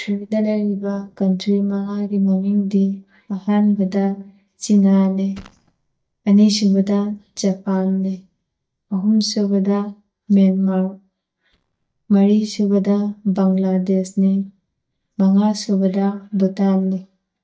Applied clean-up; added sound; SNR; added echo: neural mask model DeepFilterNet 3.